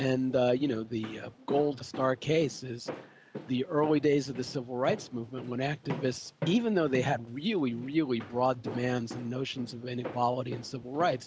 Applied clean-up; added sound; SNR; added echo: none; Walk, footsteps; 14 dB; none.